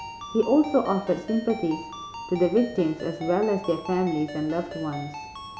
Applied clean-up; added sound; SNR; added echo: none; Ringtone; 13 dB; none.